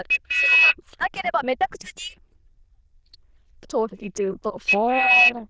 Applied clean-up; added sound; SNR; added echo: neural diffusion model UNIVERSE++.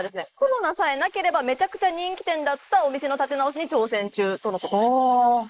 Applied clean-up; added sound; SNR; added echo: neural mask model Resemble Enhance denoiser.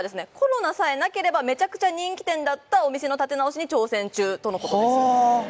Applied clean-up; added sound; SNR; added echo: none; none; none; none.